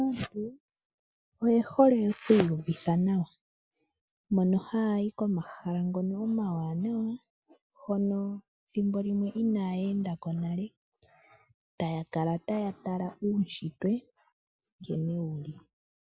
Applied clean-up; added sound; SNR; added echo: none; none; none; none.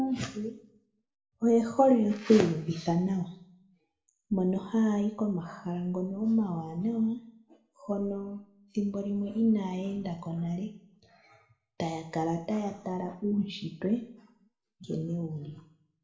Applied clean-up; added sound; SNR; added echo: none; none; none; reverberation time 0.5 s.